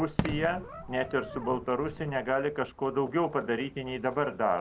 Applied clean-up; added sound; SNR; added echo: none; Fireworks + Brass instrument; 11 dB; none.